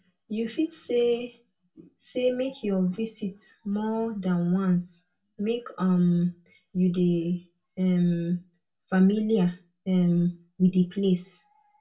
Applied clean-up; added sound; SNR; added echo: none; none; none; reverberation time 0.2 s.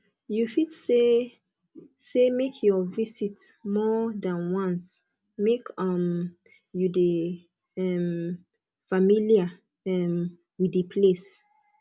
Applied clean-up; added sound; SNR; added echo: none; none; none; none.